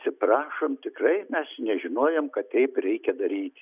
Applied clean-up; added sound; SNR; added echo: none; none; none; none.